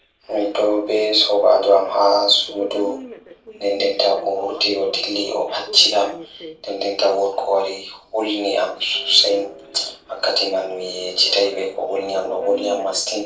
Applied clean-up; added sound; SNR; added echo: neural separator model SepFormer DNS4.